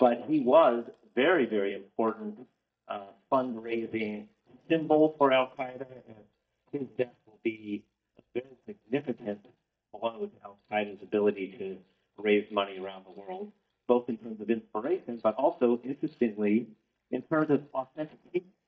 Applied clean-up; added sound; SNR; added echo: neural mask model DeepFilterNet 3.